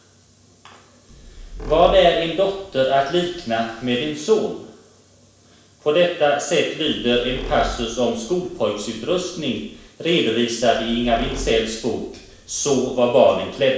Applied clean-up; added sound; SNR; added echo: none; Squeak; 15 dB; reverberation time 0.7 s.